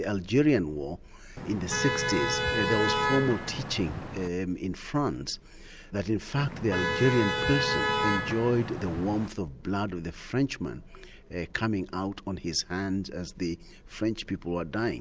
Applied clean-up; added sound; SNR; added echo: none; Motor vehicle (road); 0 dB; none.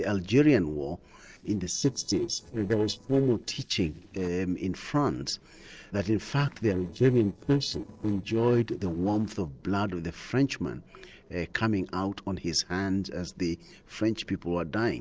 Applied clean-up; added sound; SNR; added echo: neural separator model SepFormer DNS4.